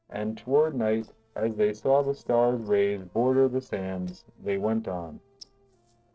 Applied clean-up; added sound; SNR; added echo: neural separator model SepFormer DNS4.